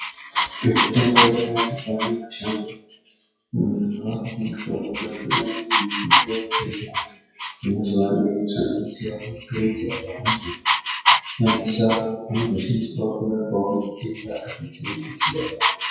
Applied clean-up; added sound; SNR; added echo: classical method WPE with log-MMSE.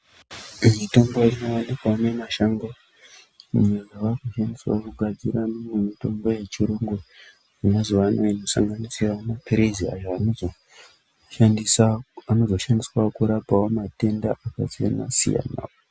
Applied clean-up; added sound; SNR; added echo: none; none; none; none.